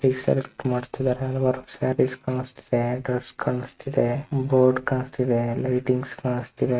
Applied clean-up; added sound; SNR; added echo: neural mask model RNNoise.